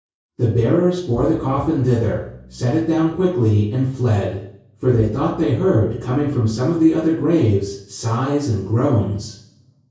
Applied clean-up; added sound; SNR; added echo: none; Bowed string instrument; 19 dB; reverberation time 0.6 s.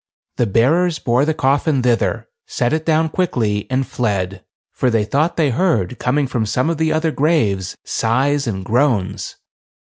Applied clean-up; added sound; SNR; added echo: none; none; none; none.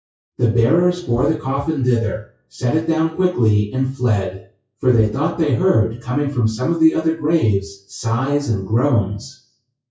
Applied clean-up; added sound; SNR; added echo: classical method WPE with log-MMSE.